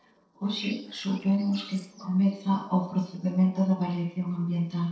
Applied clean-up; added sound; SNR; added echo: neural separator model SepFormer DNS4.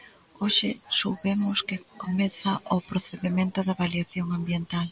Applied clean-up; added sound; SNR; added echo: none; none; none; none.